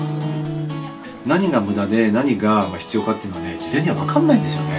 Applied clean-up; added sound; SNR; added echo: none; Wind instrument, woodwind instrument; 8 dB; none.